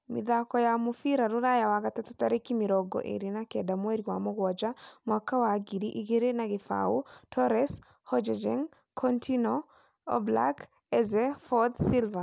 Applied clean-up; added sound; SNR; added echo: none; none; none; none.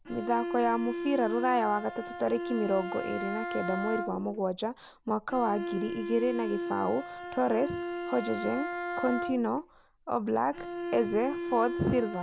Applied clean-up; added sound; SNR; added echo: none; Bowed string instrument; 6 dB; none.